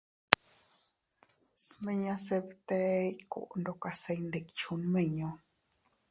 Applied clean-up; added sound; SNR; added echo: none; none; none; none.